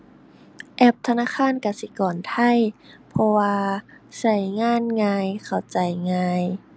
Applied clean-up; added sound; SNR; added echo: none; none; none; none.